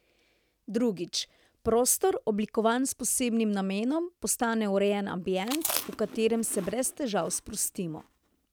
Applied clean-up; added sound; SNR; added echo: none; Chewing, mastication; 10 dB; none.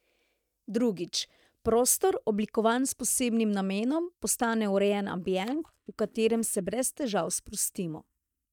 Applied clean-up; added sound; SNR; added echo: neural mask model DeepFilterNet 3.